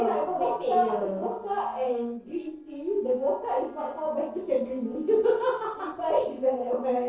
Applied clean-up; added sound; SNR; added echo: neural separator model SepFormer DNS4.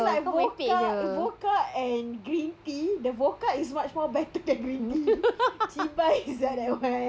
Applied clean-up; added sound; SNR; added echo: none; none; none; none.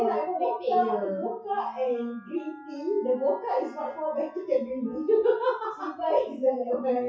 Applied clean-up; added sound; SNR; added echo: classical method WPE with log-MMSE.